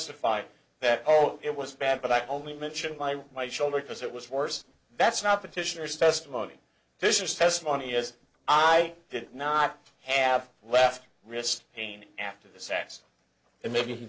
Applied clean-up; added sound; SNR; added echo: neural separator model SepFormer DNS4.